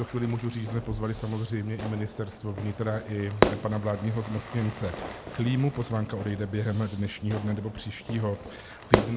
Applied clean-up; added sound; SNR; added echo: none; Fire / Fireworks; 4 dB; none.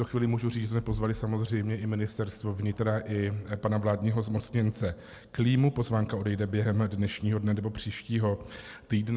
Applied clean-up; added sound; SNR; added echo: none; none; none; none.